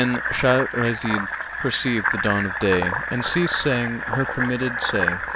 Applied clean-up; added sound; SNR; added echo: none; Fill (with liquid); 3 dB; none.